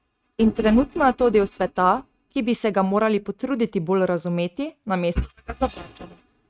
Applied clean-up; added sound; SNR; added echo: neural mask model RNNoise.